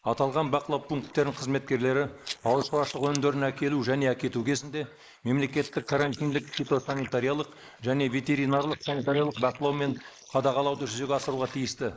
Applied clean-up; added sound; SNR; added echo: neural mask model Resemble Enhance denoiser.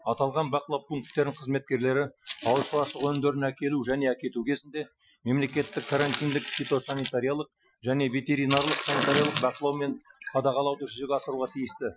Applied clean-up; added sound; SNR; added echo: classical method Wiener filter.